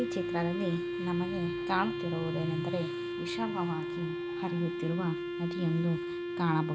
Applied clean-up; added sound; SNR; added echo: none; Wind instrument, woodwind instrument; 2 dB; none.